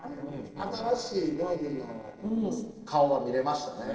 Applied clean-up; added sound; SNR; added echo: neural separator model SepFormer DNS4.